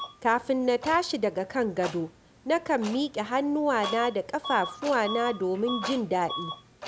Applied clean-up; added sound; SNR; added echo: none; Clock + Bus / Alarm; 12 dB; none.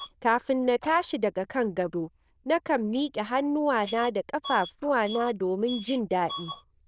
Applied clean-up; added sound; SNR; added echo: neural diffusion model UNIVERSE++.